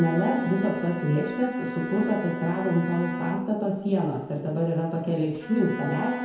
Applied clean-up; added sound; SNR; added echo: none; Bowed string instrument; 8 dB; reverberation time 1.0 s.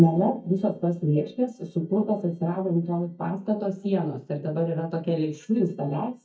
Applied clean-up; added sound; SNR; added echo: neural mask model DeepFilterNet 3.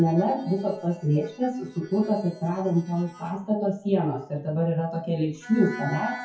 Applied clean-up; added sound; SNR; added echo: classical method WPE with log-MMSE.